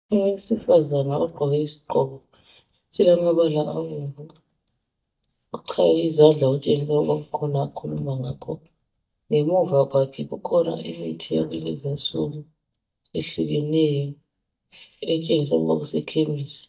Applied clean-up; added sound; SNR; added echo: neural mask model DeepFilterNet 3.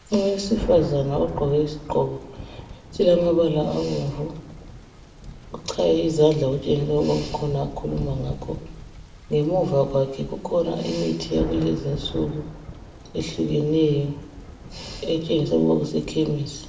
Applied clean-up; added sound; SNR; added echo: none; Thunder; 14 dB; reverberation time 0.6 s.